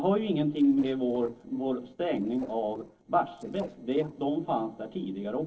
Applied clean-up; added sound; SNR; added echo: neural separator model SepFormer DNS4.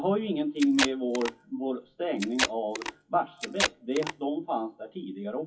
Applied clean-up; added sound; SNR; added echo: classical method WPE with log-MMSE.